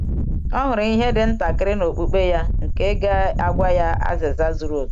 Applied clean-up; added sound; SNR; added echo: none; Wind; 0 dB; none.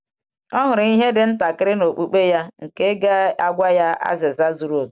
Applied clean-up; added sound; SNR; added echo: none; none; none; none.